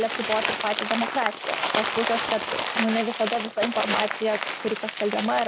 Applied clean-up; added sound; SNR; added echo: none; Crumpling, crinkling; 1 dB; none.